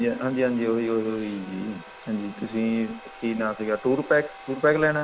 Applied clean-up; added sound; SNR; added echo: none; Domestic sounds, home sounds; 18 dB; none.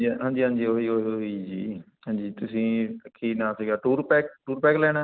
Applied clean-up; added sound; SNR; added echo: none; none; none; none.